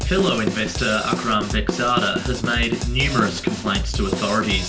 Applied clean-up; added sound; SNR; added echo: none; Drum kit; 3 dB; reverberation time 0.3 s.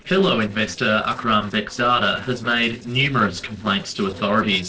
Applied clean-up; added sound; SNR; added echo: neural separator model SepFormer DNS4.